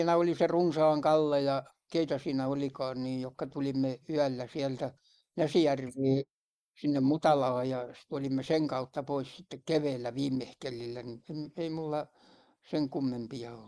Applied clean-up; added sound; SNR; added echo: neural mask model Resemble Enhance denoiser.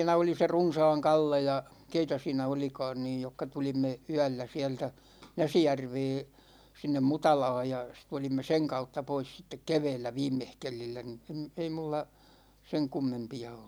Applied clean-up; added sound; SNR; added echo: none; none; none; none.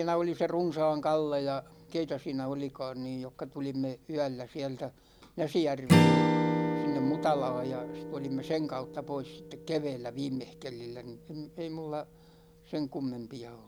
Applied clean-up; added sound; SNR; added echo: none; Strum; 0 dB; none.